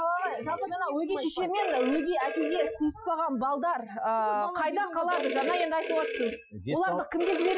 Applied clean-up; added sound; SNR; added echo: classical method Wiener filter.